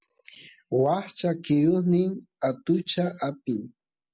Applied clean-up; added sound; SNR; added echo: none; none; none; none.